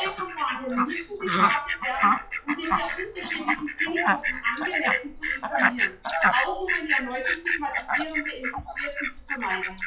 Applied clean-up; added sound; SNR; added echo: classical method WPE with log-MMSE.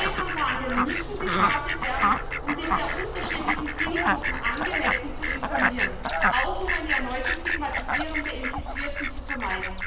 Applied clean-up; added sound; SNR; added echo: none; Fowl; -5 dB; reverberation time 1.0 s.